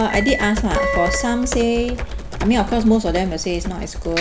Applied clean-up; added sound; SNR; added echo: none; Computer keyboard + Acoustic guitar; 5 dB; none.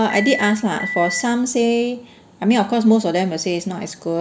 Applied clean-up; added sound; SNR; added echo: none; none; none; none.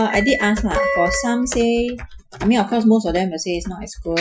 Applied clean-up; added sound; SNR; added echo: classical method Wiener filter.